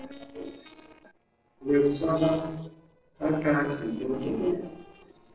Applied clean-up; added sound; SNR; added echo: neural separator model SepFormer DNS4.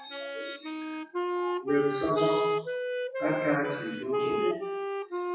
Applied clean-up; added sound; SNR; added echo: classical method WPE with log-MMSE.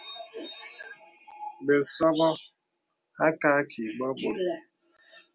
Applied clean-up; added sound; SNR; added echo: none; none; none; none.